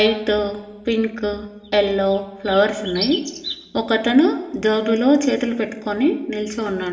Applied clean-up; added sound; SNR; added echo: none; none; none; reverberation time 1.6 s.